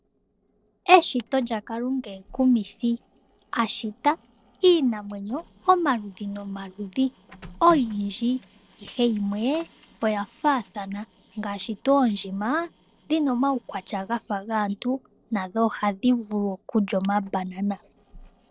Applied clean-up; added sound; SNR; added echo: neural separator model SepFormer DNS4.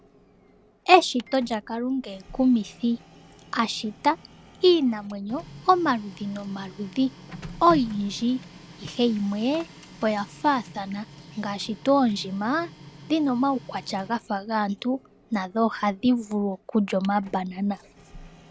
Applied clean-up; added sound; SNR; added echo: none; Printer; 20 dB; none.